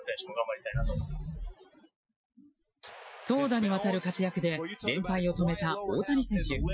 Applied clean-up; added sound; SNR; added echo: classical method Wiener filter.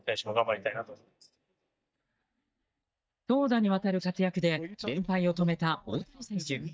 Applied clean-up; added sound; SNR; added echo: neural mask model DeepFilterNet 3.